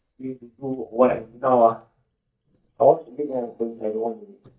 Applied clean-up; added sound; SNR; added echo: neural mask model DeepFilterNet 3.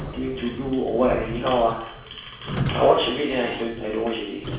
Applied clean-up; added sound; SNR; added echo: none; Squeak / Sliding door; 9 dB; reverberation time 0.7 s.